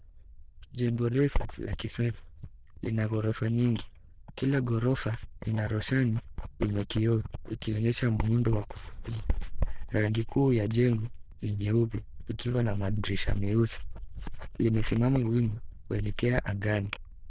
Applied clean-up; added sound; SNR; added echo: neural diffusion model UNIVERSE++.